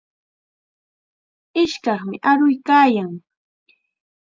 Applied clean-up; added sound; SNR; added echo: none; none; none; none.